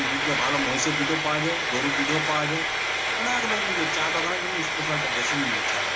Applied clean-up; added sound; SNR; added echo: none; Frying (food); -4 dB; reverberation time 0.4 s.